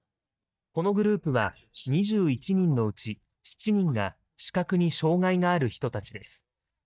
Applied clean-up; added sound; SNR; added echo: neural mask model DeepFilterNet 3.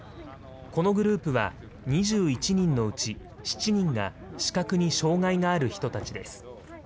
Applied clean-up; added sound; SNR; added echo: none; none; none; none.